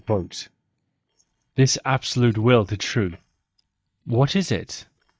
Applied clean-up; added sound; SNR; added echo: neural mask model DeepFilterNet 3.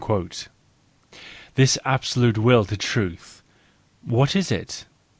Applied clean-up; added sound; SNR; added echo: none; none; none; none.